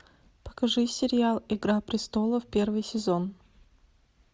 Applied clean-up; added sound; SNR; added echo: none; none; none; none.